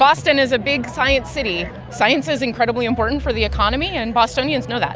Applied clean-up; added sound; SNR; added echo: none; none; none; none.